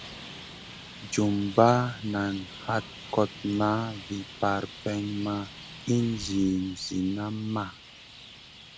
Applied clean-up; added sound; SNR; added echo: none; Traffic noise, roadway noise; 15 dB; none.